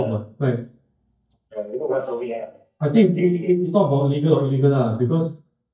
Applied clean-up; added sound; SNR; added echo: neural mask model DeepFilterNet 3.